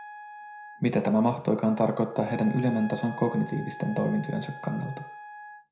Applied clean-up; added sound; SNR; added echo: none; Wind instrument, woodwind instrument; 15 dB; reverberation time 0.5 s.